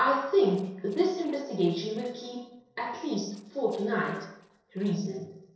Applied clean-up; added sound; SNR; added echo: neural separator model SepFormer DNS4.